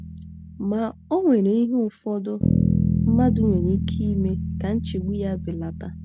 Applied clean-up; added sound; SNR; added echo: none; Bass guitar; 1 dB; none.